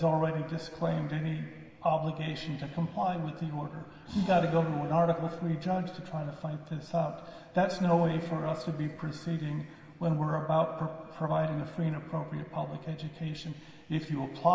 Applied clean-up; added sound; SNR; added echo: none; none; none; reverberation time 2.6 s.